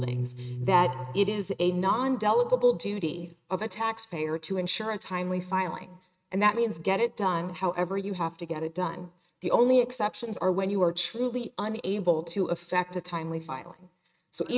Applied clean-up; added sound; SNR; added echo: neural mask model RNNoise.